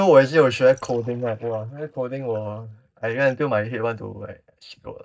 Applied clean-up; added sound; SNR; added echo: neural mask model DeepFilterNet 3.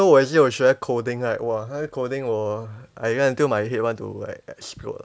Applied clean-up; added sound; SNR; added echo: none; none; none; none.